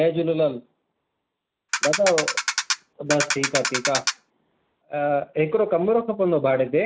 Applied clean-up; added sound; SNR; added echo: none; Ratchet, pawl; 2 dB; none.